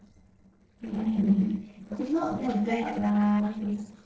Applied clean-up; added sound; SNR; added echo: neural separator model SepFormer DNS4.